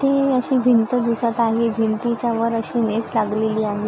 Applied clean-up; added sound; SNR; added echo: none; none; none; none.